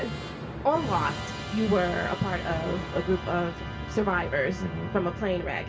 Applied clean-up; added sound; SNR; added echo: none; Musical instrument; 6 dB; reverberation time 0.2 s.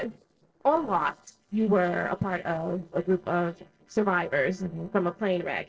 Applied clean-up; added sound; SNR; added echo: neural separator model SepFormer DNS4.